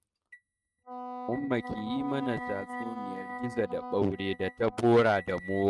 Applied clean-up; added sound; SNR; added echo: neural mask model RNNoise.